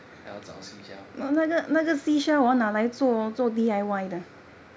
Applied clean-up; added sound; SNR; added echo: none; none; none; none.